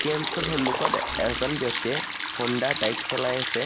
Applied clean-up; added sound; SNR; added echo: none; Liquid; 1 dB; none.